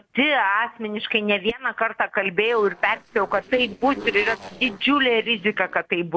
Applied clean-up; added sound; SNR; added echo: neural separator model SepFormer DNS4.